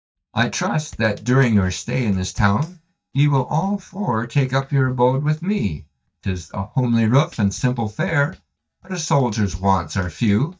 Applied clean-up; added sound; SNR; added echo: neural mask model DeepFilterNet 3.